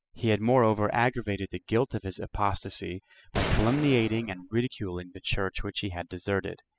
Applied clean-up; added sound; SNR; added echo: classical method spectral subtraction.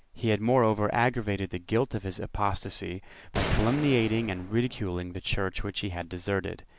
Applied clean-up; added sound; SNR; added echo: none; Gunshot, gunfire; 8 dB; none.